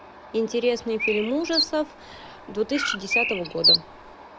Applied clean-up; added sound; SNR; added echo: none; Bird; -1 dB; none.